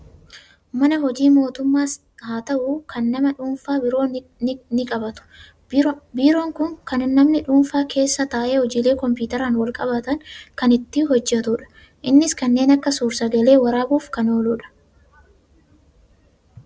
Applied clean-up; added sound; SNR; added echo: none; none; none; none.